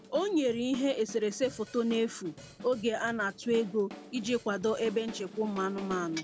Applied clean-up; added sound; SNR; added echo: none; Drum kit; 16 dB; none.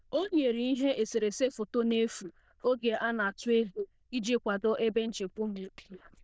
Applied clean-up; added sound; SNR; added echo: neural diffusion model UNIVERSE++.